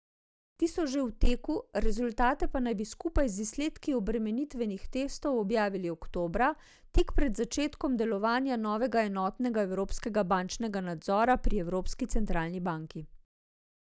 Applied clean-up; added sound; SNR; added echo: none; none; none; none.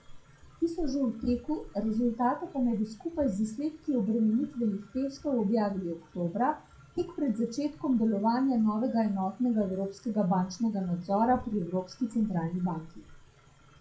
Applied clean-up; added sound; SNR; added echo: classical method WPE with log-MMSE.